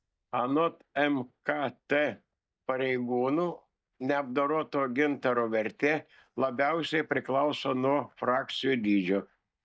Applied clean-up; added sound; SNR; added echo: neural mask model DeepFilterNet 3.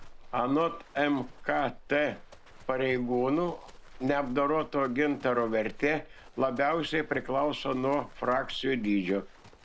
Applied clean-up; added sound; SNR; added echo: none; Livestock, farm animals, working animals; 17 dB; none.